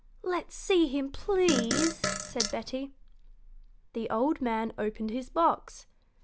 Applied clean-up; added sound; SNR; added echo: none; Fart; 2 dB; none.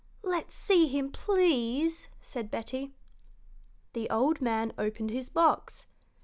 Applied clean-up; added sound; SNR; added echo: none; none; none; none.